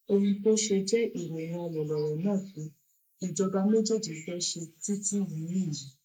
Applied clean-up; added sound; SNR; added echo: neural mask model Resemble Enhance denoiser.